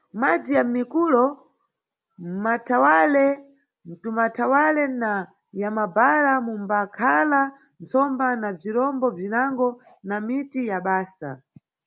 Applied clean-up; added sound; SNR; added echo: none; none; none; none.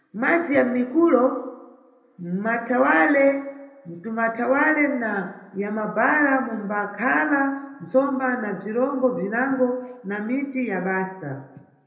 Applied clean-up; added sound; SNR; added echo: none; none; none; reverberation time 0.7 s.